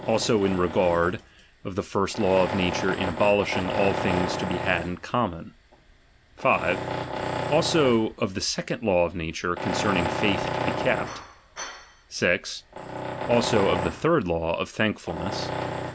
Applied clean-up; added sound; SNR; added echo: none; Tools; 6 dB; none.